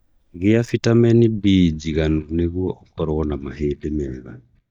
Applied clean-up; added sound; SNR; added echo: neural mask model DeepFilterNet 3.